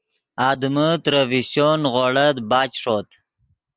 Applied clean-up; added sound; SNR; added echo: none; none; none; none.